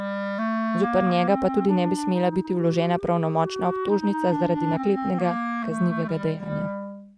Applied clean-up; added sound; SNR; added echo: neural mask model RNNoise.